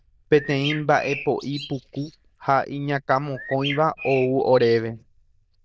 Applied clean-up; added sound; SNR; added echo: neural diffusion model UNIVERSE++.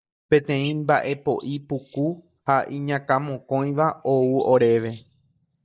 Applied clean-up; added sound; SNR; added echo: neural mask model DeepFilterNet 3.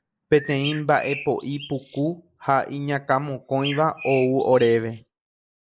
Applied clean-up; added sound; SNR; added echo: neural mask model Resemble Enhance denoiser.